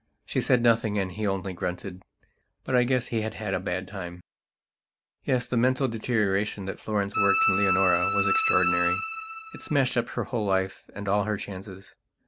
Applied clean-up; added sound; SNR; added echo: none; Bowed string instrument; -2 dB; none.